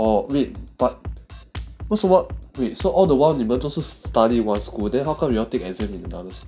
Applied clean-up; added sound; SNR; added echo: none; Drum kit; 14 dB; none.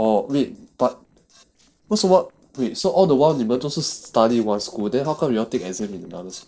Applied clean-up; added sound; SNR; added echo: neural separator model SepFormer DNS4.